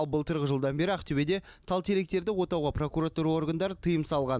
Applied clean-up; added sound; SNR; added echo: none; none; none; none.